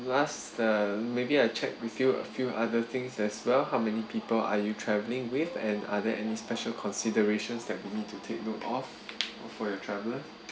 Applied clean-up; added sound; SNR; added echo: none; none; none; none.